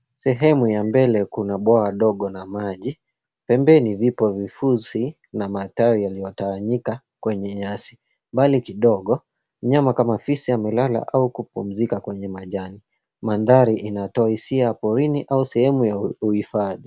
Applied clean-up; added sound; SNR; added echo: none; none; none; none.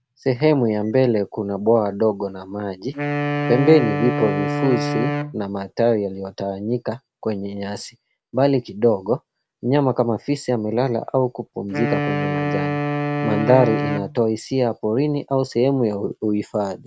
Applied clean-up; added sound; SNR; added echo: none; Wind instrument, woodwind instrument; 3 dB; none.